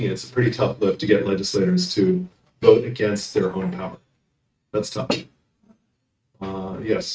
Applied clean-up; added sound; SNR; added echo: neural mask model RNNoise.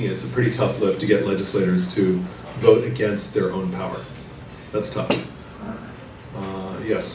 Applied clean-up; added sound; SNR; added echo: none; none; none; none.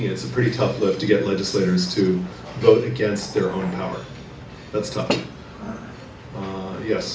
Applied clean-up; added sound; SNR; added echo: none; Wild animals; 17 dB; none.